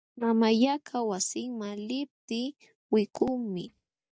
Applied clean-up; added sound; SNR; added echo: neural mask model DeepFilterNet 3.